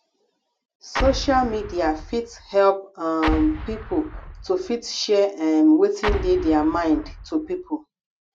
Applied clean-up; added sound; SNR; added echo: none; Explosion; 8 dB; none.